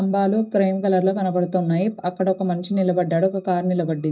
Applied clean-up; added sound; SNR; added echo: neural mask model DeepFilterNet 3.